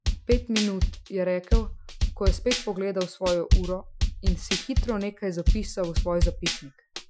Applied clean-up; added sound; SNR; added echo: classical method Wiener filter.